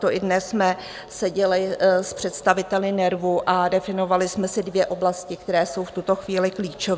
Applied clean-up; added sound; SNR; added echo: none; none; none; none.